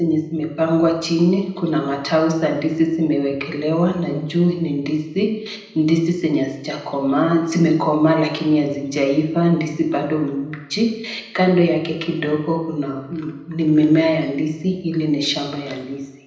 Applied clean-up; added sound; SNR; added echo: none; none; none; reverberation time 0.8 s.